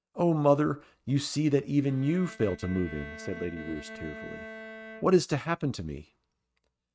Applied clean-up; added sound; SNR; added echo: neural mask model RNNoise.